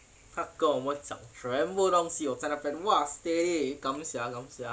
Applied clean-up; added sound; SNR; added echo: none; none; none; none.